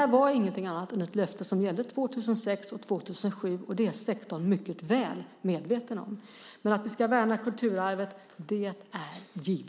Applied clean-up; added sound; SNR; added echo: none; none; none; none.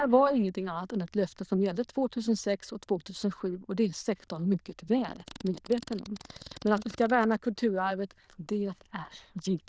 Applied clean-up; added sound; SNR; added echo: neural diffusion model UNIVERSE++.